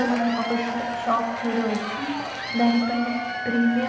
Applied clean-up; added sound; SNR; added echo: none; Applause / Crowd / Cheering; 5 dB; reverberation time 1.0 s.